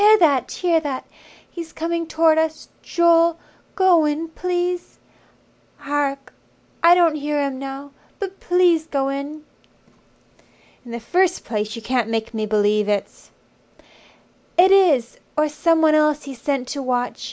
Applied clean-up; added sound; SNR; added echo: none; none; none; none.